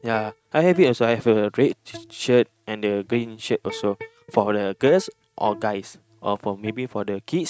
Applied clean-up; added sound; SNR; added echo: neural mask model RNNoise.